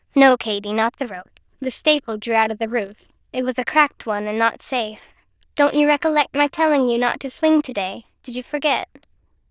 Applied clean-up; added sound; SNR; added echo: neural diffusion model UNIVERSE++.